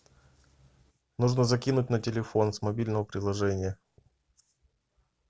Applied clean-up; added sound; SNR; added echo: none; none; none; none.